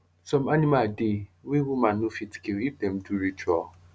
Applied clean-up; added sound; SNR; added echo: none; none; none; none.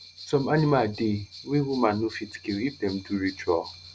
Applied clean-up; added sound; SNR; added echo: none; Bell; 19 dB; none.